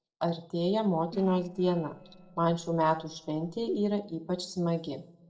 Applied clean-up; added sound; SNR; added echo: neural separator model SepFormer DNS4.